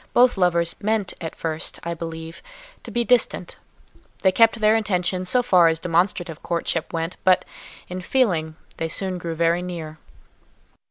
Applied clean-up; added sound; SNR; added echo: none; none; none; none.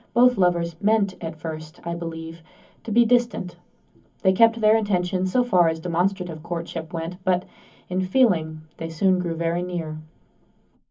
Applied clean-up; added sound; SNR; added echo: none; none; none; reverberation time 0.3 s.